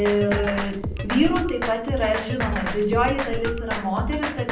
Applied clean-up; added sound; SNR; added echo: none; Drum kit; 4 dB; reverberation time 0.6 s.